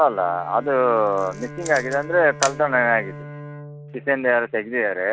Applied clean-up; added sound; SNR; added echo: none; Bowed string instrument + Camera; 14 dB; none.